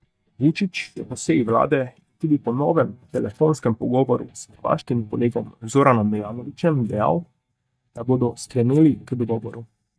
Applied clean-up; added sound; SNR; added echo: neural mask model DeepFilterNet 3.